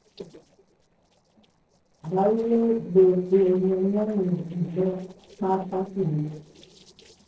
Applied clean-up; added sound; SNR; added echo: neural separator model SepFormer DNS4.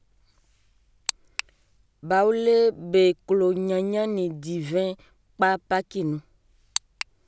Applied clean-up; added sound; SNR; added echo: none; none; none; none.